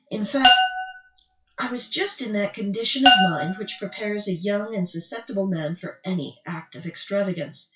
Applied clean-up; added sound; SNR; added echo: classical method WPE with log-MMSE.